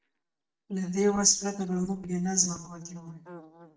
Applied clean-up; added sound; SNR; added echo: neural mask model DeepFilterNet 3.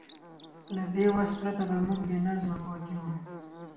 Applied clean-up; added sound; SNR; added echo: none; Buzz / Bird; 17 dB; reverberation time 0.8 s.